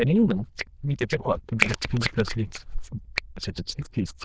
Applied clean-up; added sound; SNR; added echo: neural diffusion model UNIVERSE++.